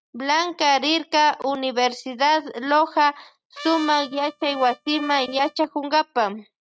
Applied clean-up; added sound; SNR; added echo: neural mask model RNNoise.